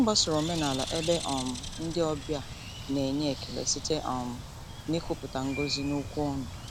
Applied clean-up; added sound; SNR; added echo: none; Bird; 8 dB; none.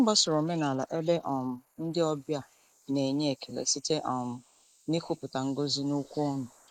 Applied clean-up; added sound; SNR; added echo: neural mask model Resemble Enhance denoiser.